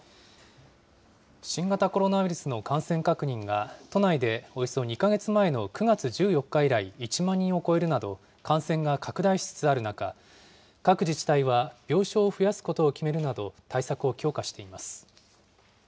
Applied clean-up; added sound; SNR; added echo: none; none; none; none.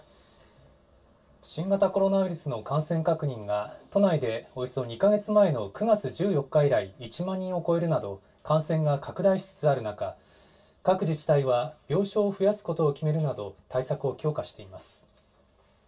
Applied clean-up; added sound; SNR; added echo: none; none; none; reverberation time 0.1 s.